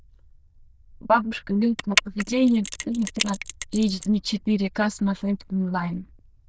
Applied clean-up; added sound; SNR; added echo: neural diffusion model UNIVERSE++.